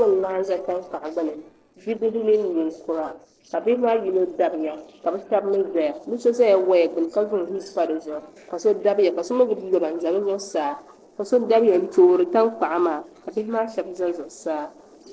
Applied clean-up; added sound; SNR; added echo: neural separator model SepFormer DNS4.